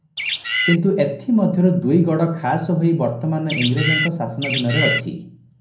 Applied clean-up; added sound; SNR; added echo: none; Bird; 2 dB; reverberation time 0.6 s.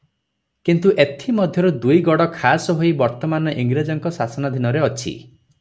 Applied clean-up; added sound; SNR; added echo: none; none; none; none.